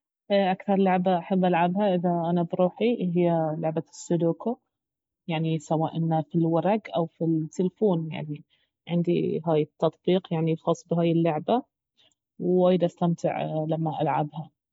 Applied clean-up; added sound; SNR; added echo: none; none; none; none.